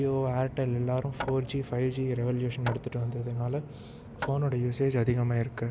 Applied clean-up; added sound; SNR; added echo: none; Hammer; 16 dB; none.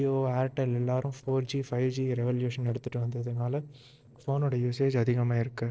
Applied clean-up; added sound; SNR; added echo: neural separator model SepFormer DNS4.